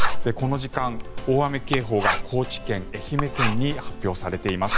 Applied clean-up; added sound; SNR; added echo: none; Writing; -1 dB; none.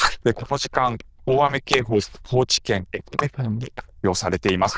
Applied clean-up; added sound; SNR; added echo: neural diffusion model UNIVERSE++.